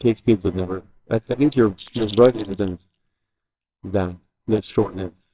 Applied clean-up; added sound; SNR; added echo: neural separator model SepFormer WHAMR!.